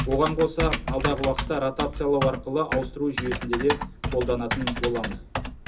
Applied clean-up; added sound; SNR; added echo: none; Typing; 4 dB; reverberation time 0.2 s.